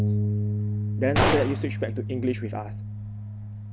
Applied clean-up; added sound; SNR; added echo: none; Bass guitar + Gunshot, gunfire; -4 dB; none.